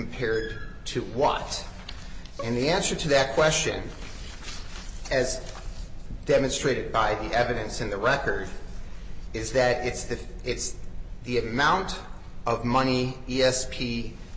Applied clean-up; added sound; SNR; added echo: none; Bowed string instrument; 19 dB; none.